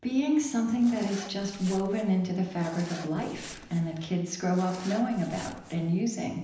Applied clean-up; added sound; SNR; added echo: none; Zipper (clothing); 18 dB; reverberation time 0.9 s.